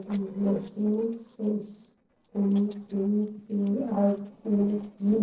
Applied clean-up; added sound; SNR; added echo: neural separator model SepFormer DNS4.